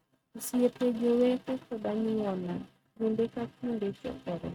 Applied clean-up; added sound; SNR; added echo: neural mask model RNNoise.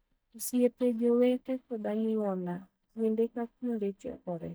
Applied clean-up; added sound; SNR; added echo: neural mask model DeepFilterNet 3.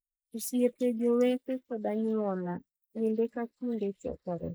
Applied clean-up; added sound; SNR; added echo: neural mask model Resemble Enhance denoiser.